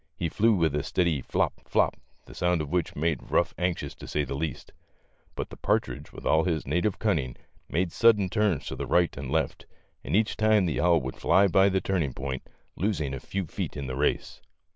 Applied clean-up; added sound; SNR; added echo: none; none; none; none.